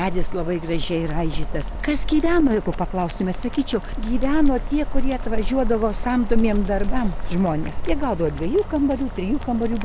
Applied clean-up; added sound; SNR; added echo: none; Boiling; 1 dB; none.